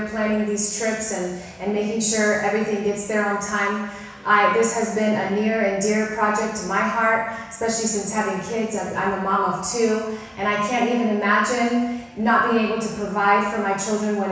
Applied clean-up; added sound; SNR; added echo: none; none; none; reverberation time 1.1 s.